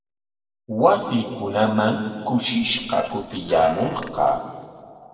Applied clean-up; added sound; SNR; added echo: neural separator model SepFormer DNS4.